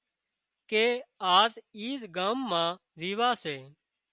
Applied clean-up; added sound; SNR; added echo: none; none; none; none.